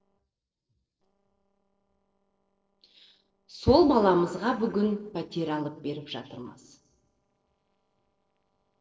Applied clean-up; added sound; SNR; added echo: neural separator model SepFormer DNS4.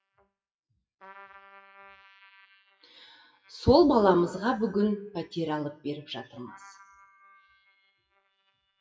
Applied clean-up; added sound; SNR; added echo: classical method WPE with log-MMSE.